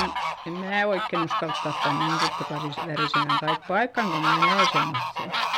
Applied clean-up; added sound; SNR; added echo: none; Fowl; -3 dB; none.